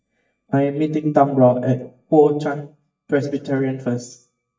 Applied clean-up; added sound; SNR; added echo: neural mask model DeepFilterNet 3.